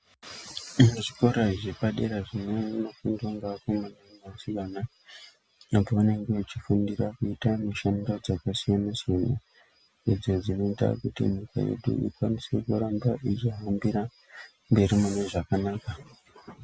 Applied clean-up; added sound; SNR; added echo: none; none; none; none.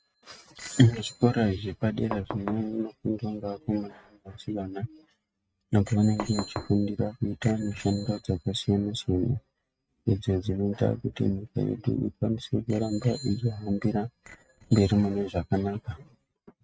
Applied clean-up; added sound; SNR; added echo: neural mask model RNNoise.